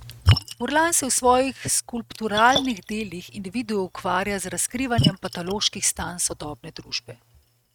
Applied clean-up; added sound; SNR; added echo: neural mask model RNNoise.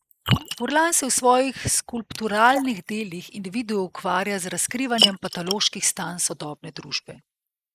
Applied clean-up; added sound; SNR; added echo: neural mask model Resemble Enhance denoiser.